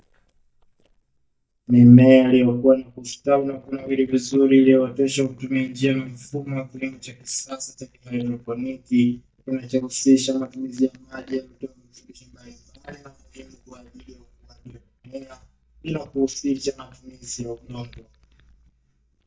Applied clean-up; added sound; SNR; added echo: neural mask model DeepFilterNet 3.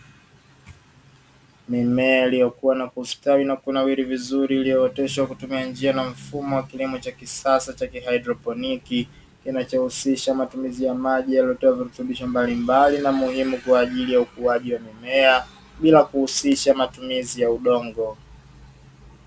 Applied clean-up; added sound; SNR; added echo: none; none; none; none.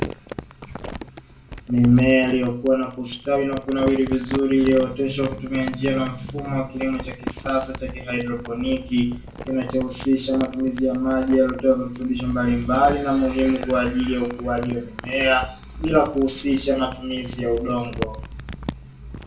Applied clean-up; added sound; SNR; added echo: none; Crumpling, crinkling; 14 dB; reverberation time 0.3 s.